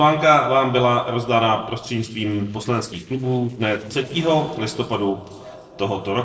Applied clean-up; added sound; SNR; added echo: neural separator model SepFormer DNS4.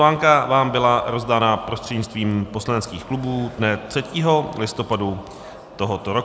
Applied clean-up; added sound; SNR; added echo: none; none; none; none.